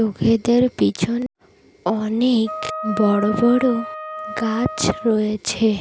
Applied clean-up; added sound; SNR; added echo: none; Wind instrument, woodwind instrument; 10 dB; none.